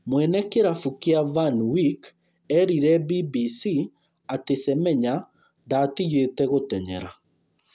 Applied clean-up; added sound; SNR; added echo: none; none; none; none.